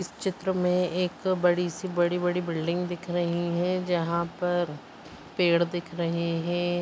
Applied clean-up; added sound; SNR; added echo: none; none; none; none.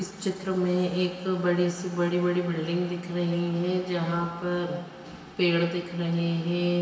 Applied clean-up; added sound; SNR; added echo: none; none; none; reverberation time 1.4 s.